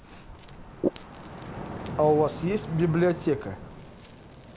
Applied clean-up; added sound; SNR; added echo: none; Ocean; 8 dB; none.